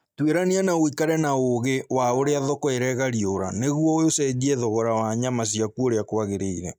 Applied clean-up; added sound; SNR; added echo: neural mask model DeepFilterNet 3.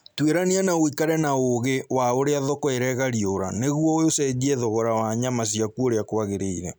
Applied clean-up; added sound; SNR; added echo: none; none; none; none.